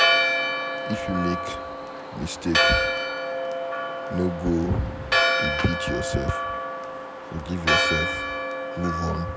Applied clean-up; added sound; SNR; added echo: none; Church bell; -4 dB; none.